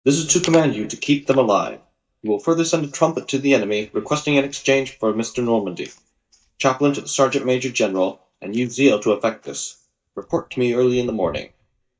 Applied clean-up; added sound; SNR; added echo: neural mask model DeepFilterNet 3.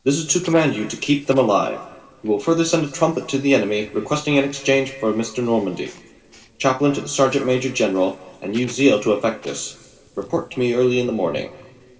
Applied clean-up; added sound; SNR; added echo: neural separator model SepFormer DNS4.